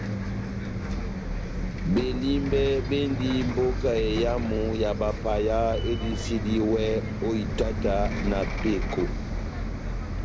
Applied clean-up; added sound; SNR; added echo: none; Bus; 1 dB; none.